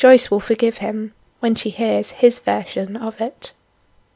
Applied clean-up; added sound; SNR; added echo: none; none; none; none.